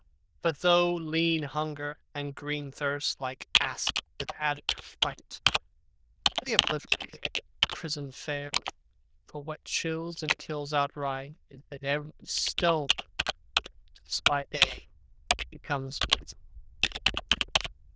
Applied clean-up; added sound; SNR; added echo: neural diffusion model UNIVERSE++.